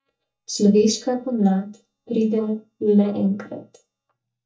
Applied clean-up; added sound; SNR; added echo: neural mask model DeepFilterNet 3.